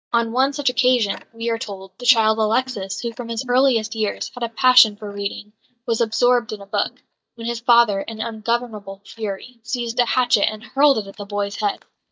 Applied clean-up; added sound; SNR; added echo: neural mask model DeepFilterNet 3.